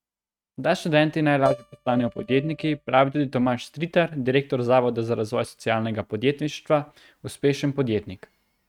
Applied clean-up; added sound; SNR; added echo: neural mask model RNNoise.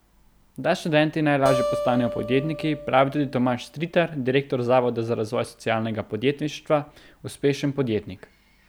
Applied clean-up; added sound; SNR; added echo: none; Acoustic guitar; 7 dB; none.